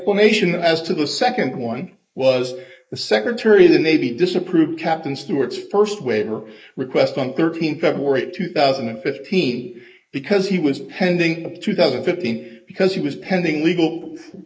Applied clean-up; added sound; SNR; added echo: neural mask model Resemble Enhance denoiser.